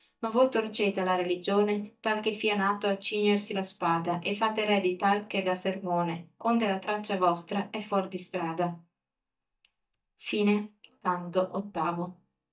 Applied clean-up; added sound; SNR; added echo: neural mask model DeepFilterNet 3.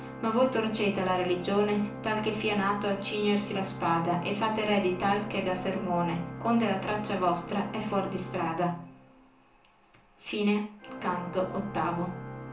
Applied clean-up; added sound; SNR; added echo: none; Organ; 11 dB; reverberation time 0.8 s.